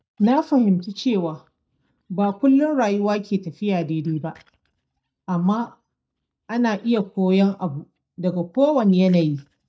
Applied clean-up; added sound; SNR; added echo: neural mask model DeepFilterNet 3.